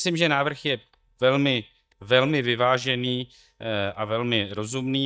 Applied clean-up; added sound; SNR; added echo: neural mask model DeepFilterNet 3.